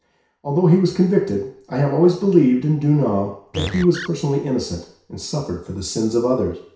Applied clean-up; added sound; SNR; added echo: none; Animal; 11 dB; reverberation time 0.6 s.